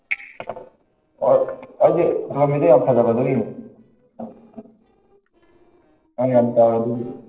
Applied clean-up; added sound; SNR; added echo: neural separator model SepFormer DNS4.